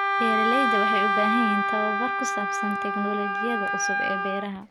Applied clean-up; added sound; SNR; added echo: none; Wind instrument, woodwind instrument; -4 dB; none.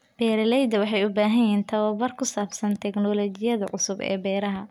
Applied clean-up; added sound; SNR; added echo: none; none; none; none.